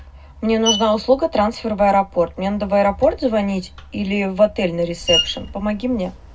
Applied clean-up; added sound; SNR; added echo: none; Screech; 11 dB; reverberation time 0.3 s.